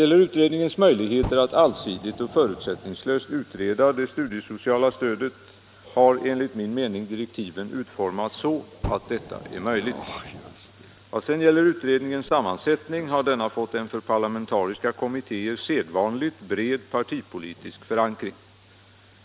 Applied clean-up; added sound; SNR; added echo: none; Fire; 15 dB; none.